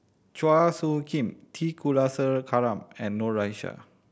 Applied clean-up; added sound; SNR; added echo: none; none; none; none.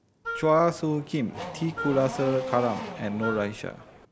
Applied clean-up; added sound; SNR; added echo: none; Race car, auto racing / Accelerating, revving, vroom + Wind instrument, woodwind instrument; 9 dB; none.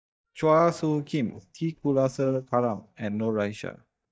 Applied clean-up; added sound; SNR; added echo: neural mask model DeepFilterNet 3.